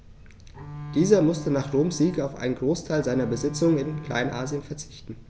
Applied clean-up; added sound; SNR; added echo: none; Bowed string instrument; 13 dB; none.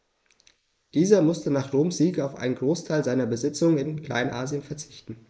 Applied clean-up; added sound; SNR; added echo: neural mask model Resemble Enhance denoiser.